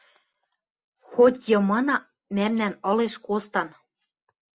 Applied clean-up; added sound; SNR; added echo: none; none; none; none.